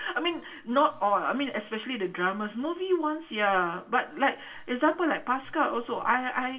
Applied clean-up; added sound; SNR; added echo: none; none; none; reverberation time 0.2 s.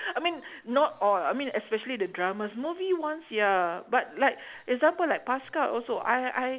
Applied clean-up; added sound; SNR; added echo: none; none; none; none.